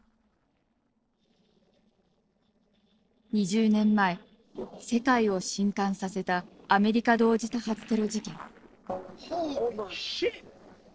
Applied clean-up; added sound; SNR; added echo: neural separator model SepFormer DNS4.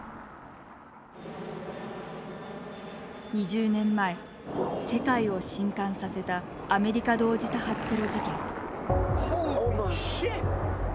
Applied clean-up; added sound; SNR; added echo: none; Car passing by / Engine; 13 dB; none.